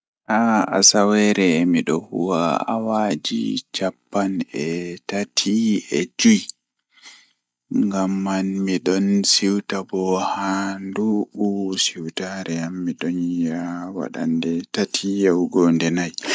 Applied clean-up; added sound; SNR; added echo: none; none; none; none.